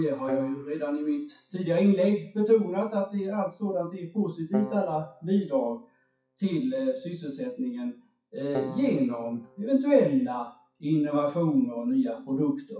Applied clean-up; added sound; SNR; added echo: classical method WPE with log-MMSE.